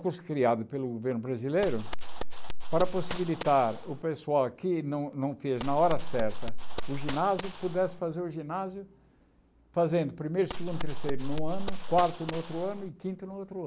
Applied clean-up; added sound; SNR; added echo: none; Gunshot, gunfire; -2 dB; none.